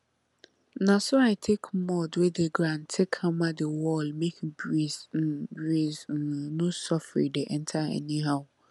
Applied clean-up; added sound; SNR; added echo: none; none; none; none.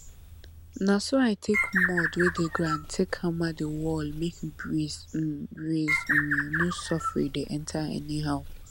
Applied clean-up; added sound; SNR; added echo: none; Bird; 4 dB; none.